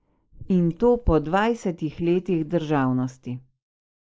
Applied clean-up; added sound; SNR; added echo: neural mask model Resemble Enhance denoiser.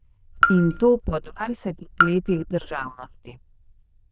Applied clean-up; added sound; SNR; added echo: neural diffusion model UNIVERSE++.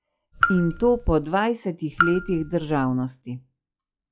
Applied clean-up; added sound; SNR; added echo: classical method log-MMSE.